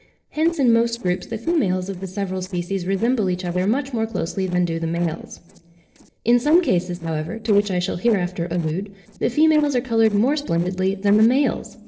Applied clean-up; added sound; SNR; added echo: neural separator model SepFormer DNS4.